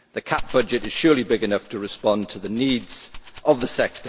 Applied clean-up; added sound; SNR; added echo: none; Rattle (instrument); 12 dB; none.